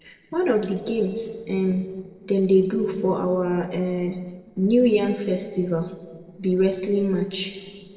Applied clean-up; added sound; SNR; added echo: neural separator model SepFormer DNS4.